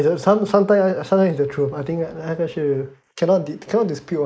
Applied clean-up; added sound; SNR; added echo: neural mask model Resemble Enhance denoiser.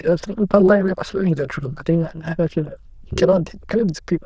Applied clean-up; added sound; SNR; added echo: neural diffusion model UNIVERSE++.